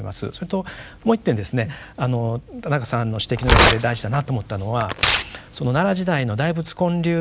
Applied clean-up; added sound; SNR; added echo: none; Tearing; 0 dB; none.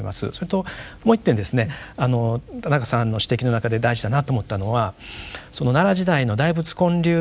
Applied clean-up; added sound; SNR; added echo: none; none; none; none.